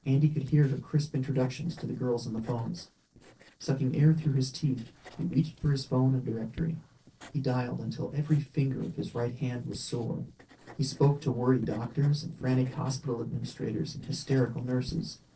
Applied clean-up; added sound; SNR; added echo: neural separator model SepFormer DNS4.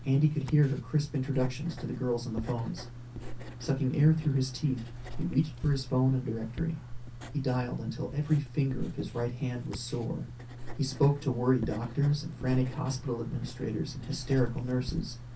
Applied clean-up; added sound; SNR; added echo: none; Writing; 10 dB; reverberation time 0.3 s.